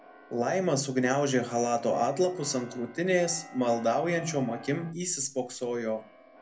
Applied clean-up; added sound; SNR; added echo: none; Keyboard (musical); 19 dB; reverberation time 0.3 s.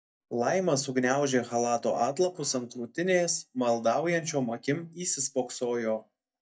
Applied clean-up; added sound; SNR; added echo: neural mask model DeepFilterNet 3.